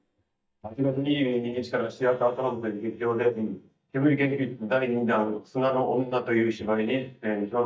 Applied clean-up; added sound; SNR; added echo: neural mask model DeepFilterNet 3.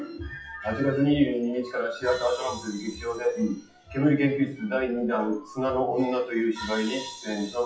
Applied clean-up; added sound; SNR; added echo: classical method WPE with log-MMSE.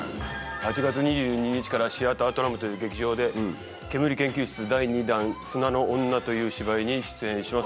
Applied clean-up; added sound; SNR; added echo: none; none; none; none.